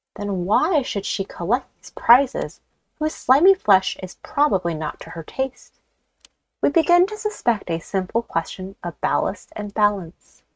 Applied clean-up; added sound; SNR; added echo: neural mask model RNNoise.